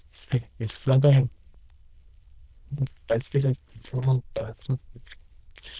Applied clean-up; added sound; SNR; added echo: neural diffusion model UNIVERSE++.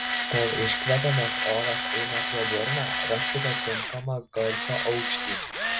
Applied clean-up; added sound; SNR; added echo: none; Tools; -1 dB; none.